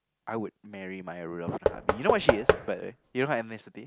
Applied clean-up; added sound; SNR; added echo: none; Knock / Wood; -4 dB; none.